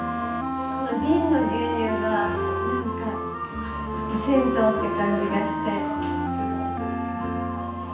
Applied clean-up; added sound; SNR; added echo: none; Wind instrument, woodwind instrument; 3 dB; reverberation time 0.9 s.